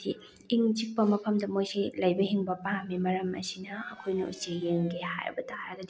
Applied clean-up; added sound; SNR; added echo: neural separator model SepFormer DNS4.